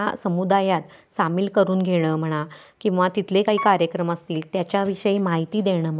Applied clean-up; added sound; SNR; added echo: none; Piano; 16 dB; none.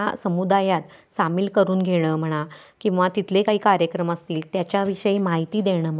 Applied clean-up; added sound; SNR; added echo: none; none; none; none.